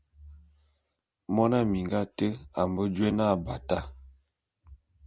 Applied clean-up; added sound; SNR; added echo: none; none; none; none.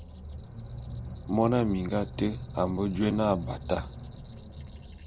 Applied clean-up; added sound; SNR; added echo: none; Squeak; 10 dB; none.